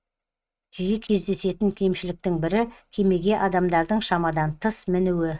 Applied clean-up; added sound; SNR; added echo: neural mask model RNNoise.